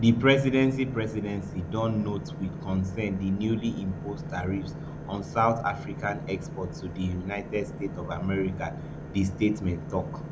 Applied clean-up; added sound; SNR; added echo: none; Engine / Boat, Water vehicle; 9 dB; none.